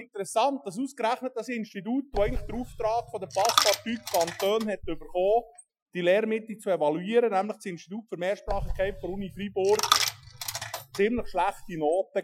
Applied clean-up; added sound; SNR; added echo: classical method Wiener filter.